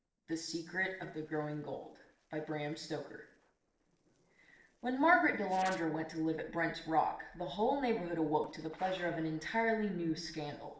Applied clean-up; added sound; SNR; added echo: neural separator model SepFormer DNS4.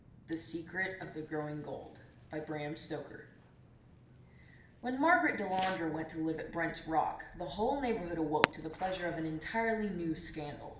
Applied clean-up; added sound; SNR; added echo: none; Fireworks; 10 dB; reverberation time 0.8 s.